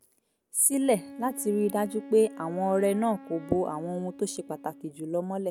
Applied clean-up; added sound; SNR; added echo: none; Wind instrument, woodwind instrument; 17 dB; none.